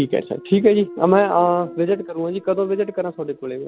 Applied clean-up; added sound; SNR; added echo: none; Thump, thud; 18 dB; none.